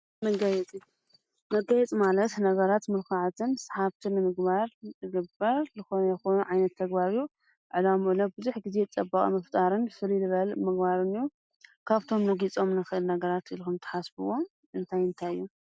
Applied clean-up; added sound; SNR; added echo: none; none; none; none.